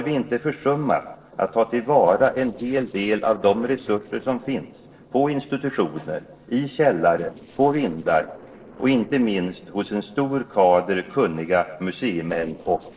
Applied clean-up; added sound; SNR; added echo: neural separator model SepFormer DNS4.